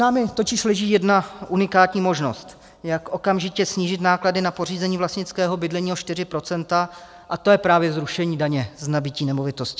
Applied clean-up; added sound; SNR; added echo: none; none; none; none.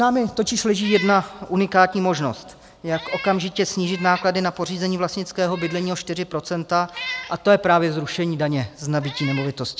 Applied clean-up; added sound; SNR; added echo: none; Meow; 16 dB; none.